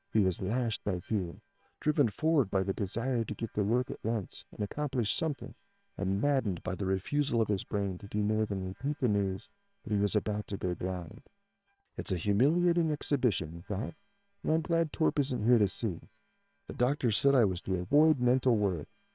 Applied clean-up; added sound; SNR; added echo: neural separator model SepFormer WHAM!.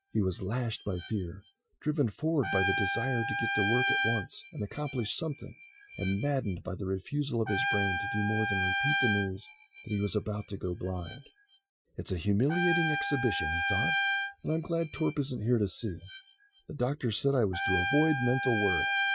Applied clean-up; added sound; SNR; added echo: classical method Wiener filter.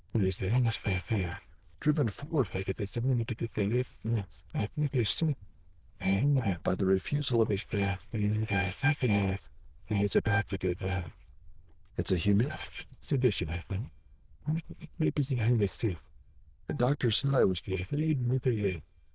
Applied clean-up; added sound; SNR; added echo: neural diffusion model UNIVERSE++.